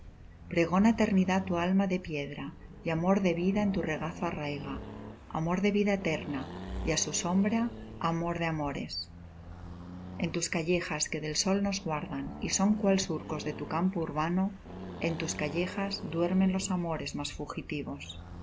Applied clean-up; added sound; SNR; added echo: none; Accelerating, revving, vroom; 13 dB; none.